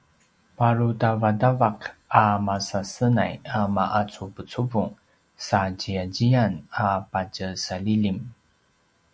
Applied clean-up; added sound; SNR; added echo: none; none; none; none.